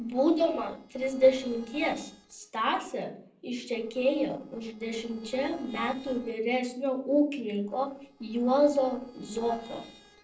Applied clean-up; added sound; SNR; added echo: neural separator model SepFormer DNS4.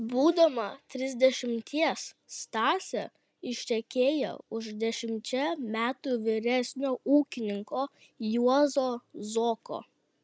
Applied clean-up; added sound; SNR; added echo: none; none; none; none.